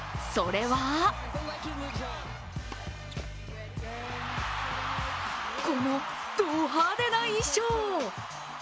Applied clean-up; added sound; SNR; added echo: none; none; none; none.